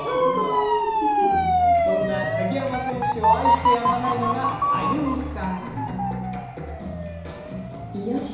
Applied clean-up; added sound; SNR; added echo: none; Motor vehicle (road) / Siren; -3 dB; reverberation time 1.0 s.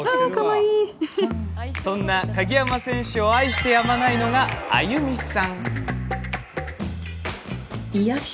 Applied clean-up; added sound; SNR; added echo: none; none; none; none.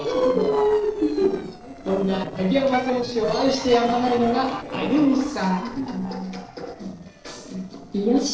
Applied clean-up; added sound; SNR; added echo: neural separator model SepFormer DNS4.